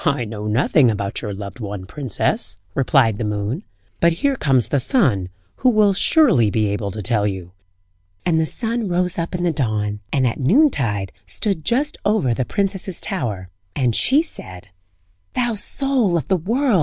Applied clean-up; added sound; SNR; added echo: none; none; none; none.